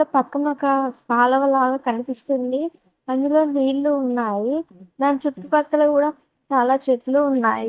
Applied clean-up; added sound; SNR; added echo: neural mask model DeepFilterNet 3.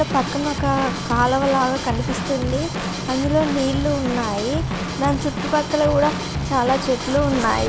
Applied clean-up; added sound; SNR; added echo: none; Drum / Drum kit; 4 dB; none.